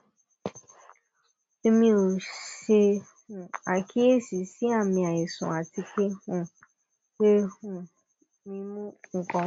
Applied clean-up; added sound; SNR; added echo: none; none; none; none.